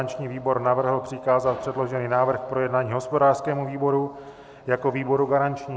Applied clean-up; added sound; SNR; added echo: none; none; none; none.